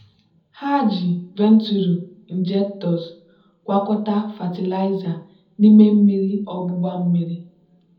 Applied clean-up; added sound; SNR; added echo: none; none; none; reverberation time 0.6 s.